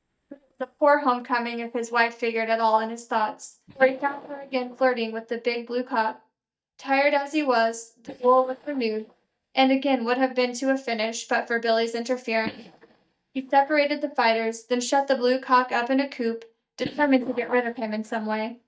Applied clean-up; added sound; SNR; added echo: neural mask model DeepFilterNet 3.